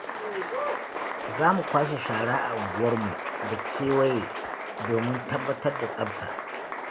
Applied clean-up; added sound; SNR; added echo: none; Applause; 4 dB; none.